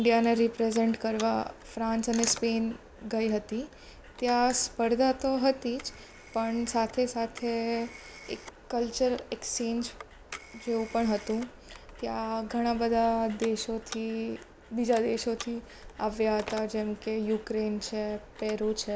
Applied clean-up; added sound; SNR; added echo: none; Telephone; 19 dB; none.